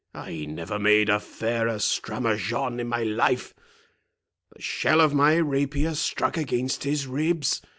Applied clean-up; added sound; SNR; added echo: none; none; none; none.